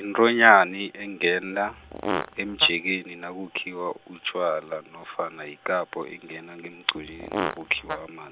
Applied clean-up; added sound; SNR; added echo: none; Fart; 7 dB; none.